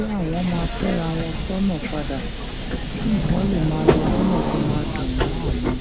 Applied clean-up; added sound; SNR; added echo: none; Subway, metro, underground; -2 dB; none.